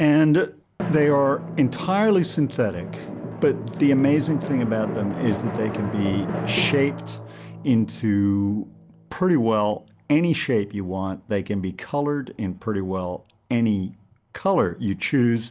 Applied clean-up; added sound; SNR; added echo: none; Drum; 11 dB; none.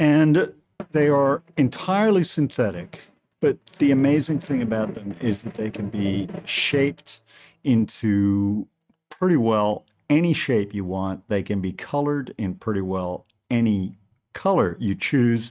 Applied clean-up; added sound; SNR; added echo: neural mask model RNNoise.